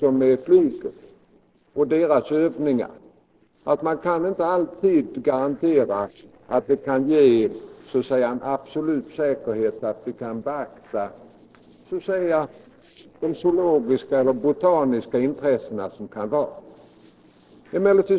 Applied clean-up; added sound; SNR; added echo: neural separator model SepFormer DNS4.